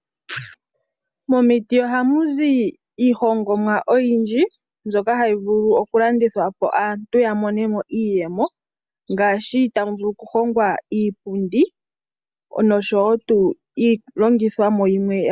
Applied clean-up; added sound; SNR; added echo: none; none; none; none.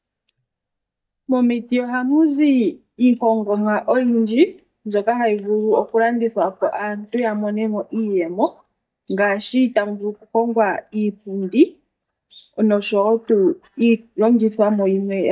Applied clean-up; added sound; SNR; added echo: neural mask model DeepFilterNet 3.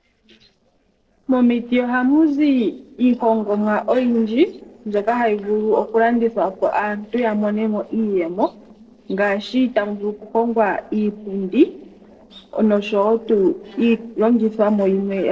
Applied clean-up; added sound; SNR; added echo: neural separator model SepFormer DNS4.